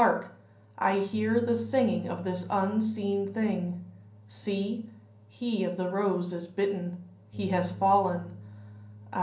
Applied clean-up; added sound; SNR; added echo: none; Bass guitar; 17 dB; reverberation time 0.6 s.